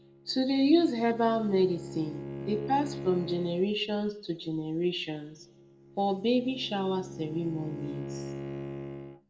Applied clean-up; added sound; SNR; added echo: none; Bowed string instrument; 12 dB; reverberation time 0.6 s.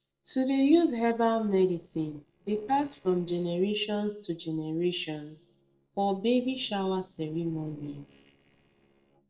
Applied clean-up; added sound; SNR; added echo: neural separator model SepFormer DNS4.